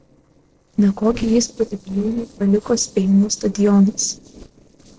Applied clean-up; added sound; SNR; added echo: neural separator model SepFormer DNS4.